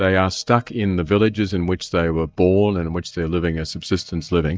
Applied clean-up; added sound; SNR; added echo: neural mask model DeepFilterNet 3.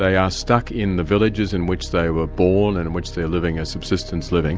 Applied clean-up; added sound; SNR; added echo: none; none; none; none.